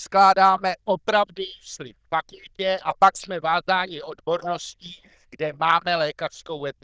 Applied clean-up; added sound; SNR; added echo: neural diffusion model UNIVERSE++.